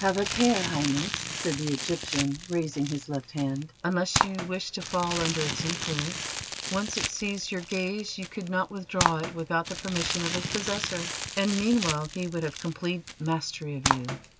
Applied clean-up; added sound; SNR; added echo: none; Crumpling, crinkling; 4 dB; none.